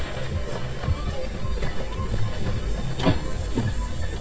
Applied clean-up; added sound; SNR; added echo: neural mask model DeepFilterNet 3.